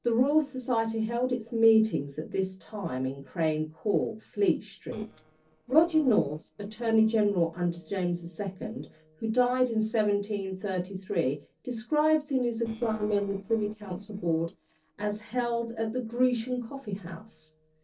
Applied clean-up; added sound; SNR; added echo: neural separator model SepFormer DNS4.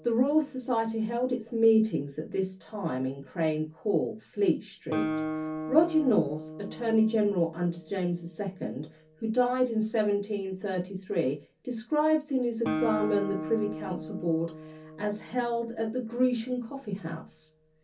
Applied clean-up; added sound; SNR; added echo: none; Guitar; 11 dB; reverberation time 0.3 s.